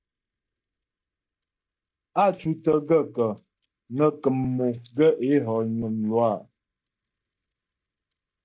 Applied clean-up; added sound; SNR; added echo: neural mask model DeepFilterNet 3.